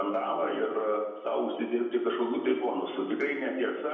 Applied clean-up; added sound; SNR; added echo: none; none; none; reverberation time 0.9 s.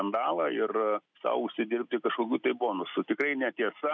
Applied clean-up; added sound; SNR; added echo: none; none; none; none.